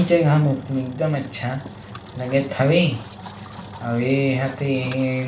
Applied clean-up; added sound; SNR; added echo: none; Engine; 16 dB; reverberation time 0.4 s.